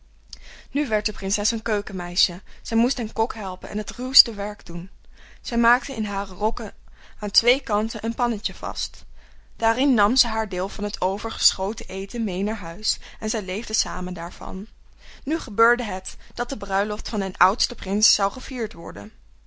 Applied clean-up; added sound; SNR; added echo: none; none; none; none.